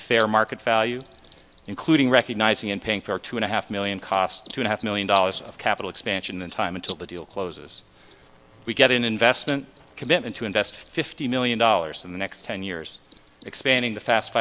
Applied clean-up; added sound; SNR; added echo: none; Bird; 11 dB; none.